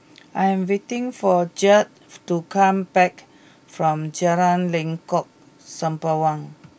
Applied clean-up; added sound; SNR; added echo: none; none; none; none.